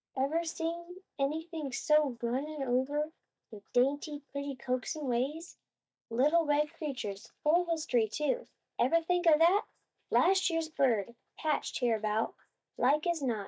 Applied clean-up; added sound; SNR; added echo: neural mask model DeepFilterNet 3.